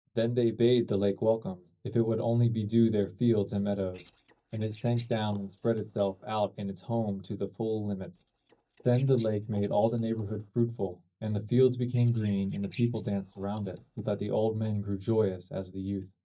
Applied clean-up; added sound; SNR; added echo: neural mask model DeepFilterNet 3.